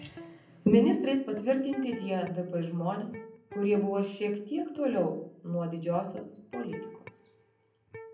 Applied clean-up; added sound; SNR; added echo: none; Electric guitar; 19 dB; reverberation time 0.6 s.